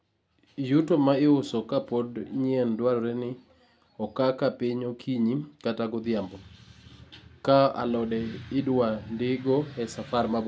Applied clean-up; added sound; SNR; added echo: none; none; none; none.